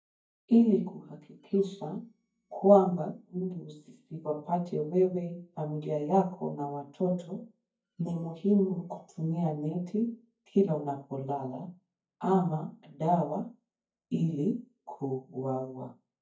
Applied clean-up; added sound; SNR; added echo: neural mask model DeepFilterNet 3.